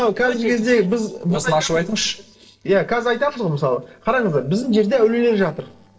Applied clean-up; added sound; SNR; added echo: neural separator model SepFormer DNS4.